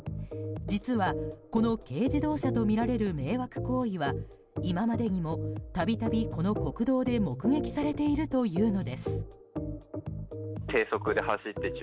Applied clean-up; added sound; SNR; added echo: none; none; none; none.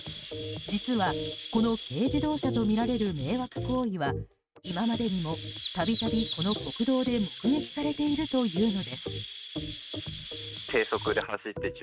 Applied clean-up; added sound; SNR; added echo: neural mask model RNNoise.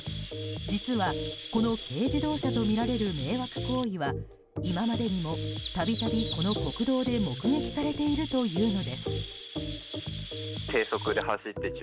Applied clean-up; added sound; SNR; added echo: none; Chirp, tweet; 12 dB; none.